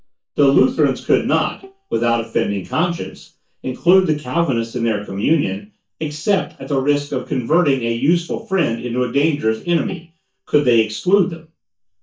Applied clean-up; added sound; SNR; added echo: neural mask model DeepFilterNet 3.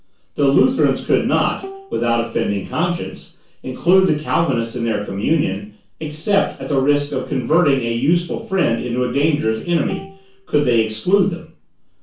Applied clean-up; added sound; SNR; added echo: none; Bowed string instrument; 18 dB; reverberation time 0.3 s.